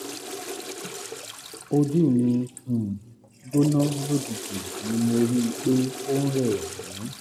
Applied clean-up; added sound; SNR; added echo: none; Toilet flush / Water; 11 dB; none.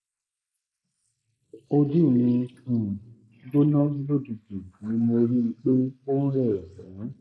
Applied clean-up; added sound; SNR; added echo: neural mask model Resemble Enhance denoiser.